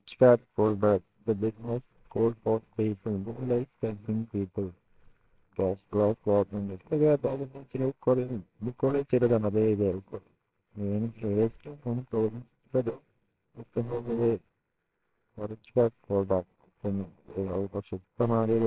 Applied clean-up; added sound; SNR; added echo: neural separator model SepFormer WHAMR!.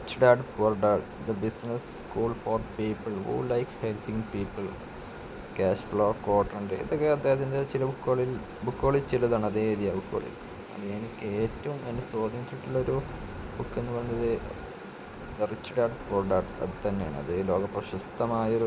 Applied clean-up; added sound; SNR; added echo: none; none; none; none.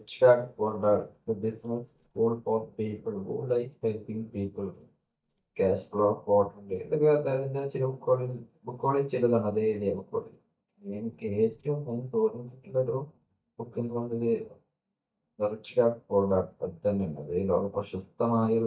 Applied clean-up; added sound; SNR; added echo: neural mask model DeepFilterNet 3.